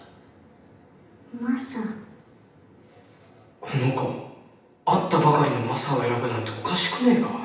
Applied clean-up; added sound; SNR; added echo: none; none; none; reverberation time 0.9 s.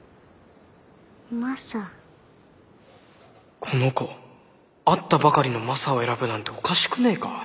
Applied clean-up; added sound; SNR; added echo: none; none; none; none.